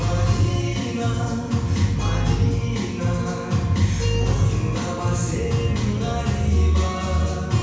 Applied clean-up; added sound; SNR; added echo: none; none; none; reverberation time 1.0 s.